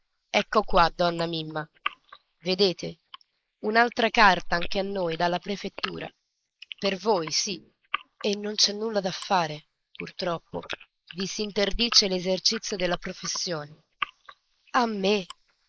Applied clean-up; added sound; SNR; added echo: neural mask model Resemble Enhance denoiser.